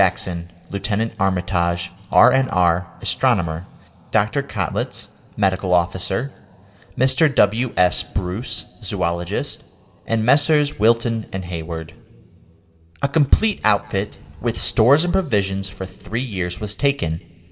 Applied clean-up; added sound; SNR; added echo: none; none; none; reverberation time 2.5 s.